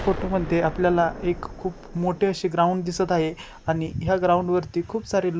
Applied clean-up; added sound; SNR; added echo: none; Explosion; 14 dB; none.